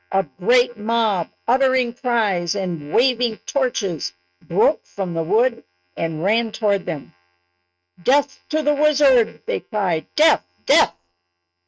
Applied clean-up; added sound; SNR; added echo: neural mask model RNNoise.